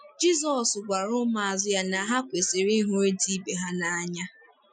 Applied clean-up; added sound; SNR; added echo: classical method Wiener filter.